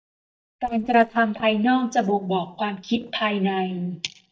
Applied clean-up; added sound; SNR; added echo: neural mask model DeepFilterNet 3.